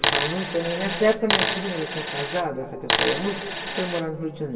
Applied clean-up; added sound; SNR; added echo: none; Coin (dropping); 0 dB; reverberation time 2.0 s.